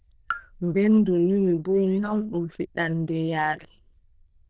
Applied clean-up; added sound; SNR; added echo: neural diffusion model UNIVERSE++.